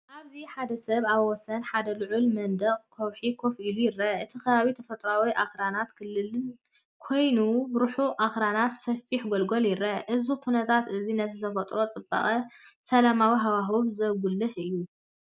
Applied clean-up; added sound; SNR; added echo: none; none; none; none.